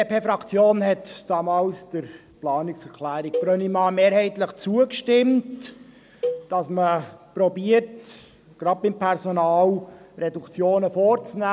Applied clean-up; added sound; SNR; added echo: none; Cowbell; 11 dB; none.